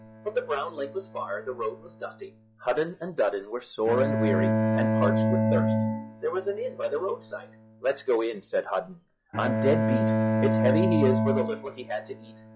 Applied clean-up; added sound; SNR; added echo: classical method log-MMSE.